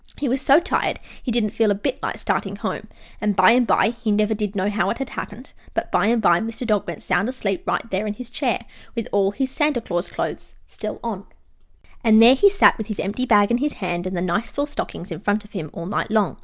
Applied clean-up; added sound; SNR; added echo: none; none; none; none.